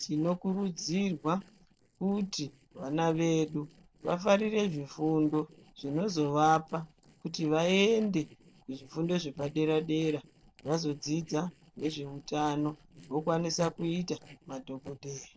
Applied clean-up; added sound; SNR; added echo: neural separator model SepFormer DNS4.